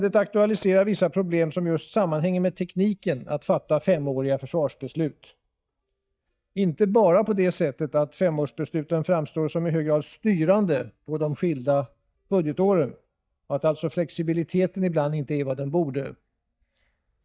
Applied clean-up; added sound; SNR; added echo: neural mask model DeepFilterNet 3.